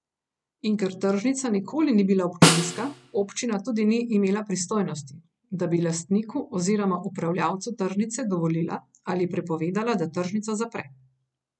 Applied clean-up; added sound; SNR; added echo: none; Snare drum; -1 dB; none.